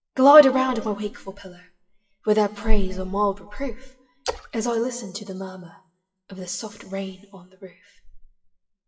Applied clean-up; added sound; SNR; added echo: classical method WPE with log-MMSE.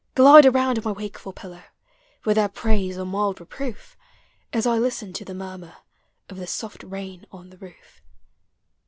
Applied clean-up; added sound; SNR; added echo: none; none; none; none.